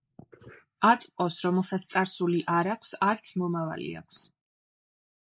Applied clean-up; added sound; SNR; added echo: neural mask model Resemble Enhance denoiser.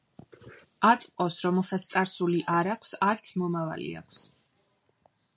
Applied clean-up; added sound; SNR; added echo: none; none; none; none.